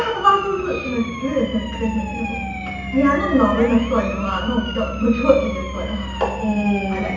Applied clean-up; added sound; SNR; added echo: none; Siren; 12 dB; reverberation time 0.9 s.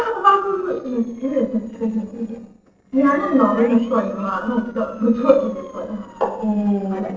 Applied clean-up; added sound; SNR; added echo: neural separator model SepFormer DNS4.